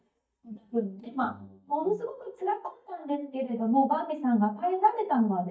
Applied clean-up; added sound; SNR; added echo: neural mask model DeepFilterNet 3.